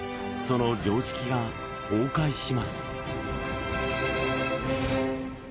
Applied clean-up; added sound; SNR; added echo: none; none; none; none.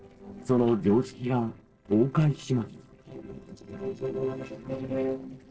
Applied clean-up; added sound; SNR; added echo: neural separator model SepFormer DNS4.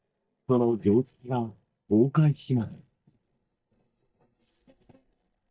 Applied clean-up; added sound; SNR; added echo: neural mask model DeepFilterNet 3.